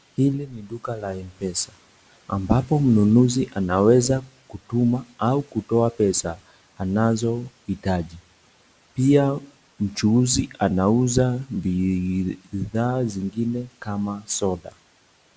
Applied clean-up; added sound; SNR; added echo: none; none; none; none.